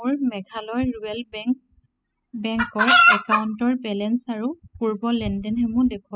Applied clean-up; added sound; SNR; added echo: classical method spectral subtraction.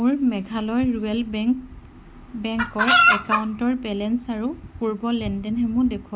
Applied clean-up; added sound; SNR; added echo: none; Chicken, rooster; -5 dB; none.